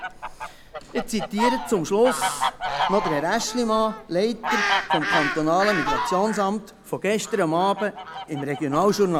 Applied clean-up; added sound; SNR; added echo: none; Fowl; 4 dB; none.